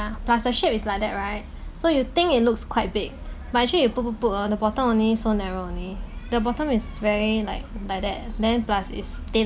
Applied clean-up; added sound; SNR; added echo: none; none; none; none.